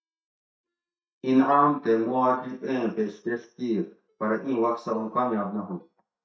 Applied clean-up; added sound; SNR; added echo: neural mask model DeepFilterNet 3.